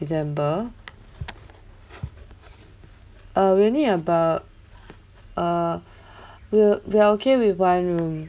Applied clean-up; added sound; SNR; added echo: none; none; none; none.